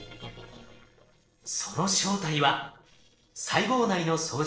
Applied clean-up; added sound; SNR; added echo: neural separator model SepFormer DNS4.